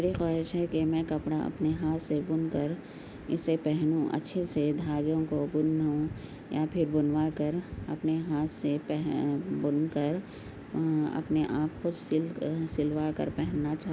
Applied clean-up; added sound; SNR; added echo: none; none; none; none.